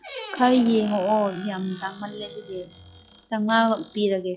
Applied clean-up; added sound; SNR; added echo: classical method log-MMSE.